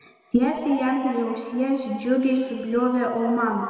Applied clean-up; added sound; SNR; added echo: none; none; none; reverberation time 2.3 s.